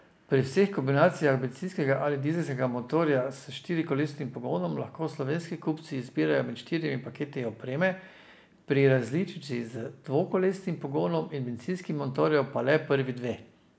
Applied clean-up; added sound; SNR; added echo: none; none; none; none.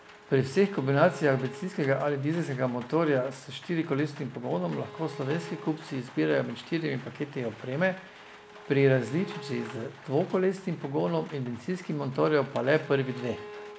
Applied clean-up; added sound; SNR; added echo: none; Bowed string instrument + Rain; 18 dB; none.